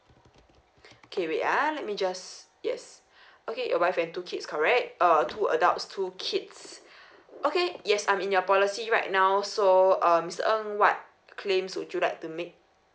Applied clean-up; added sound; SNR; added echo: none; none; none; none.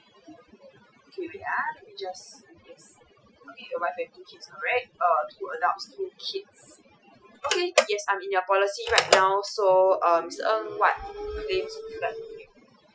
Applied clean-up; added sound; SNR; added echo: classical method Wiener filter.